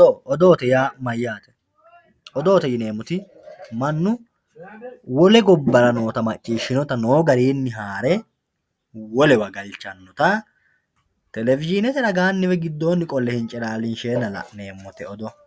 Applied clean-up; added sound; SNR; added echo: none; none; none; none.